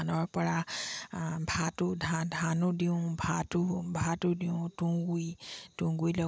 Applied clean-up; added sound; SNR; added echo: none; none; none; none.